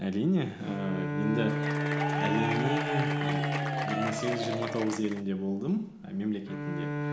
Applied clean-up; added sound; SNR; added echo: none; Applause / Crowd / Cheering + Bowed string instrument; 0 dB; none.